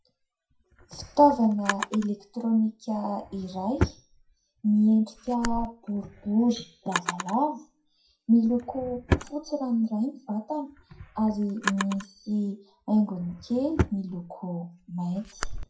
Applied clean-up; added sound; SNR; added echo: classical method WPE with log-MMSE.